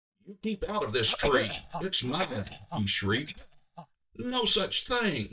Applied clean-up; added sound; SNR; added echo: neural mask model DeepFilterNet 3.